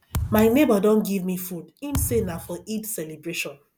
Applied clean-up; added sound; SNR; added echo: none; Thump, thud; 10 dB; none.